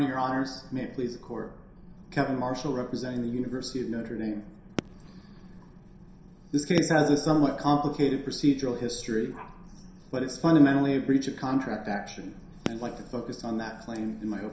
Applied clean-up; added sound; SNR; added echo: none; Fireworks; 12 dB; reverberation time 0.7 s.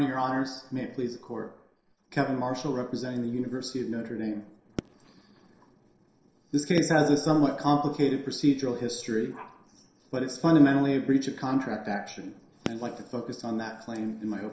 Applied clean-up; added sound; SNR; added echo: neural separator model SepFormer DNS4.